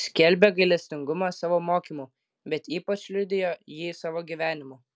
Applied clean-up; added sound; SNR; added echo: none; none; none; none.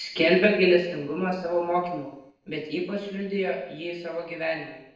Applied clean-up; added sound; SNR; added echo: neural separator model SepFormer DNS4.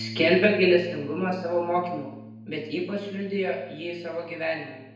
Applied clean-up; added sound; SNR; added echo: none; Bass guitar; 16 dB; reverberation time 0.9 s.